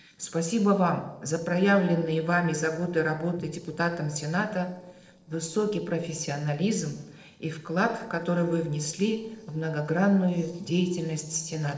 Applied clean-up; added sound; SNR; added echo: neural separator model SepFormer DNS4.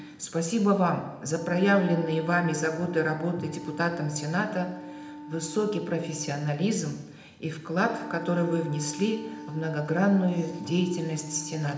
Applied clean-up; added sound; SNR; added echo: none; Wind instrument, woodwind instrument; 14 dB; reverberation time 0.8 s.